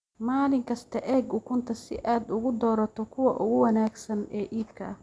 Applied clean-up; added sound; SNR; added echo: none; none; none; none.